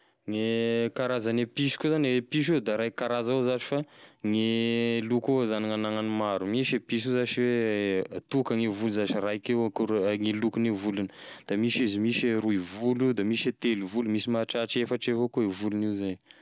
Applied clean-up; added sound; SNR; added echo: none; none; none; none.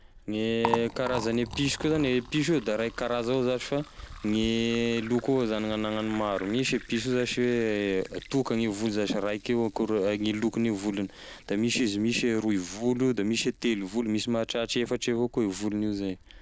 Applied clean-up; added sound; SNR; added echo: none; Liquid; 16 dB; none.